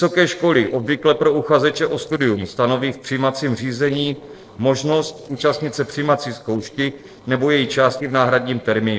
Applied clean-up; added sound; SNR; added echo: neural separator model SepFormer DNS4.